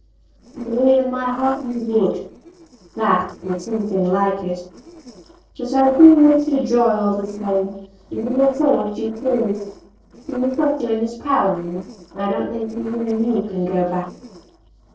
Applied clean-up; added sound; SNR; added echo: neural separator model SepFormer DNS4.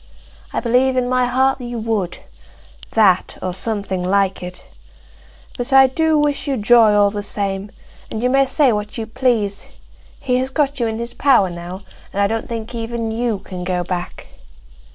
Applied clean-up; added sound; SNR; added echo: none; none; none; none.